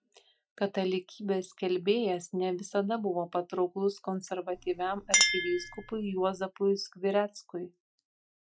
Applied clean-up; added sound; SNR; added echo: classical method Wiener filter.